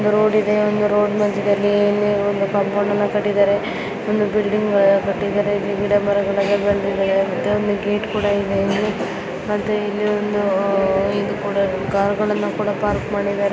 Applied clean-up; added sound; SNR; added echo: none; none; none; none.